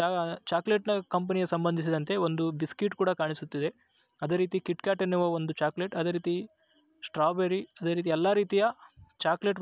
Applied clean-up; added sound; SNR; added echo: none; none; none; none.